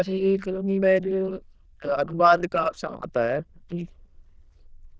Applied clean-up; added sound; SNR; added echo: neural diffusion model UNIVERSE++.